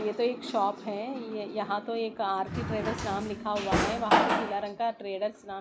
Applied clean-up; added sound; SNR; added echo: none; Drawer open or close; -3 dB; none.